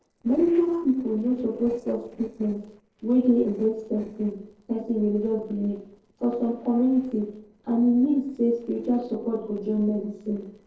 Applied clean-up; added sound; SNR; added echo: neural separator model SepFormer DNS4.